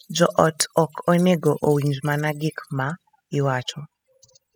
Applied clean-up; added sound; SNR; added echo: classical method spectral subtraction.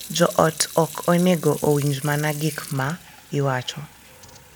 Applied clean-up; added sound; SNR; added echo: none; Fill (with liquid) / Sink (filling or washing); 16 dB; none.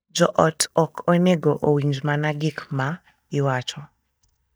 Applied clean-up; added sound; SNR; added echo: neural mask model DeepFilterNet 3.